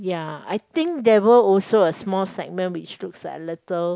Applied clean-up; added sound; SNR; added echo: none; none; none; none.